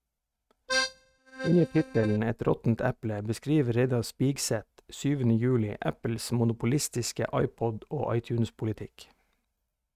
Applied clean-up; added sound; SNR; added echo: neural mask model RNNoise.